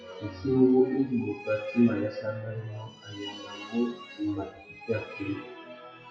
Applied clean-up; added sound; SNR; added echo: classical method WPE with log-MMSE.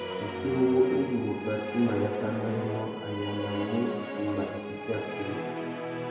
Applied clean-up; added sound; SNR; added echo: none; Musical instrument; 5 dB; reverberation time 1.0 s.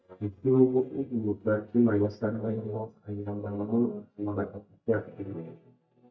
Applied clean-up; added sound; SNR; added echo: neural mask model DeepFilterNet 3.